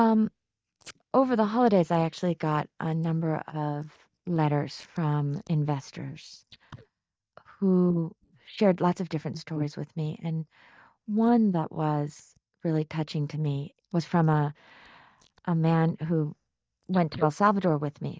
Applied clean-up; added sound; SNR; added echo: neural mask model DeepFilterNet 3.